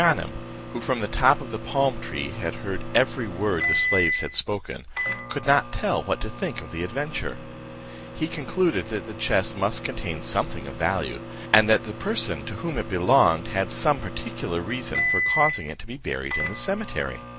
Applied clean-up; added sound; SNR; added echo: none; Microwave oven; 6 dB; none.